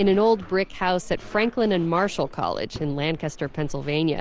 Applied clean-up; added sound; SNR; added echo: none; none; none; none.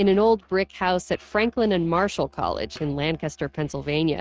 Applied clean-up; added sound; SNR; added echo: neural mask model RNNoise.